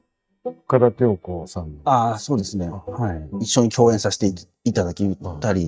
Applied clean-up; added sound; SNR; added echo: neural mask model DeepFilterNet 3.